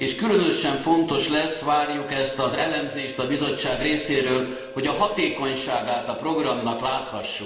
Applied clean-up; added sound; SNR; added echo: none; Wind instrument, woodwind instrument; 18 dB; reverberation time 1.1 s.